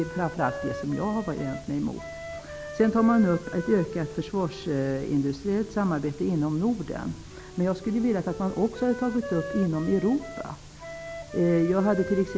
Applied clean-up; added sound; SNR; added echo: none; Wind instrument, woodwind instrument; 13 dB; none.